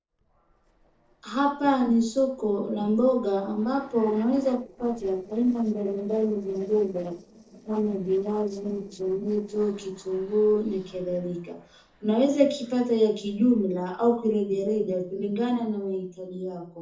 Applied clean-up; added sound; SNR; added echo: neural separator model SepFormer DNS4.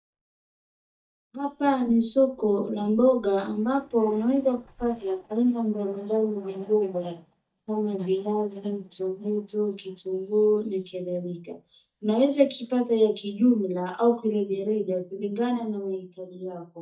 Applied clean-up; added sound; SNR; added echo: neural mask model DeepFilterNet 3.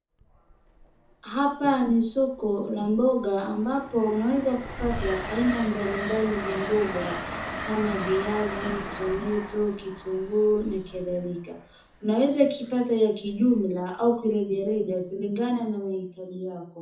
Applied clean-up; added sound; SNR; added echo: none; Train; 11 dB; reverberation time 0.6 s.